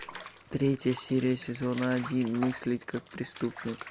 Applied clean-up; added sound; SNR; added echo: none; Bathtub (filling or washing) / Water; 16 dB; none.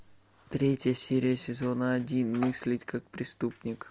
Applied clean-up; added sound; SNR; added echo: none; none; none; none.